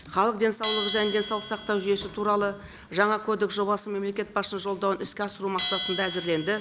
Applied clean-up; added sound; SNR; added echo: none; Bell; 9 dB; none.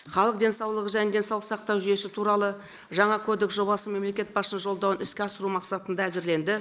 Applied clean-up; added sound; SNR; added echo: neural mask model Resemble Enhance denoiser.